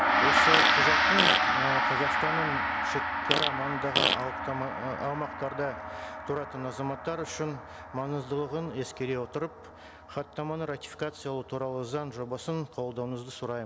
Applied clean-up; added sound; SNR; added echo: none; Fart + Gong; -5 dB; none.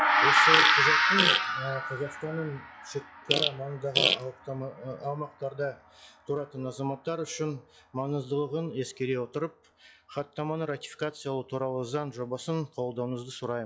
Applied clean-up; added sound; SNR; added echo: classical method log-MMSE.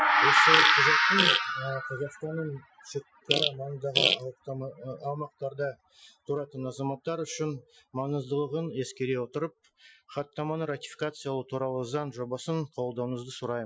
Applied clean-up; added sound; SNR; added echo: classical method Wiener filter.